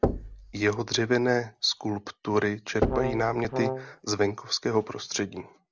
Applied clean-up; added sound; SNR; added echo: none; Brass instrument + Knock; 4 dB; none.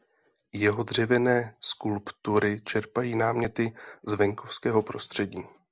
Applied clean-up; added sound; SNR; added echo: none; none; none; none.